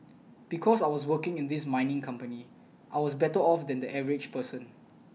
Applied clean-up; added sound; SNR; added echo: none; none; none; none.